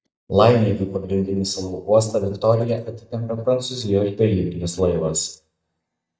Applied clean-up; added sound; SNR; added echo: neural mask model DeepFilterNet 3.